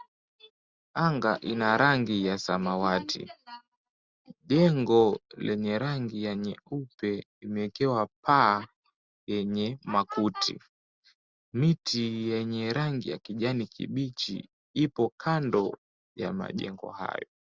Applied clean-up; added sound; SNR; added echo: none; none; none; none.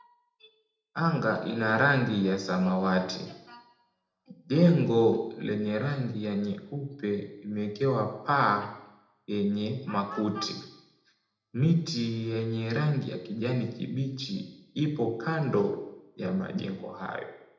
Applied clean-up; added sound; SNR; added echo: none; none; none; reverberation time 0.7 s.